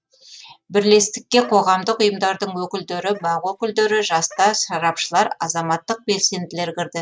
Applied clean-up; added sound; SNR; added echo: neural mask model RNNoise.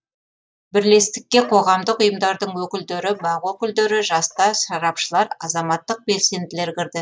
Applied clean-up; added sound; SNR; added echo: neural mask model DeepFilterNet 3.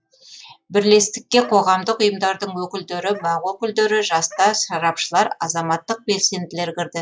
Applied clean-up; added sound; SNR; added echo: classical method log-MMSE.